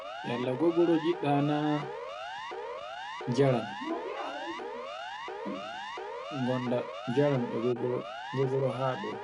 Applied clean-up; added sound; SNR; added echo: none; Siren; 8 dB; none.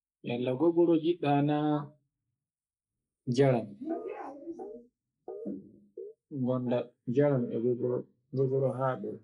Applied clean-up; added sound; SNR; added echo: neural mask model Resemble Enhance denoiser.